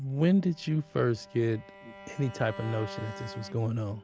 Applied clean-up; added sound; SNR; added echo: none; Bowed string instrument; 16 dB; none.